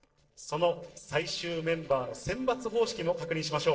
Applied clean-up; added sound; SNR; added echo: neural separator model SepFormer DNS4.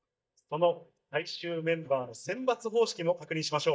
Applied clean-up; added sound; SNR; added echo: neural mask model DeepFilterNet 3.